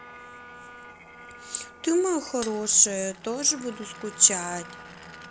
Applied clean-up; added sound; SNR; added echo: none; Wind instrument, woodwind instrument + Glass; 17 dB; none.